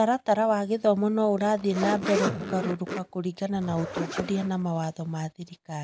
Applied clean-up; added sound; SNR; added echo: none; Zipper (clothing); 7 dB; none.